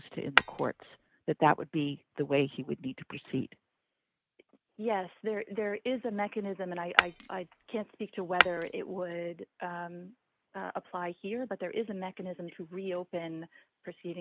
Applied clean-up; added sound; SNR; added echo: none; Shatter; -5 dB; none.